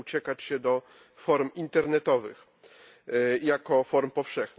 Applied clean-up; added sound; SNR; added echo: none; none; none; none.